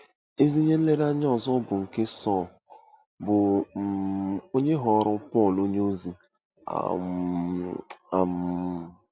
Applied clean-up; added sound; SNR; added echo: none; none; none; none.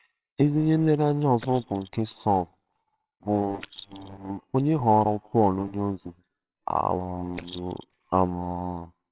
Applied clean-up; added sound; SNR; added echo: neural separator model SepFormer WHAMR!.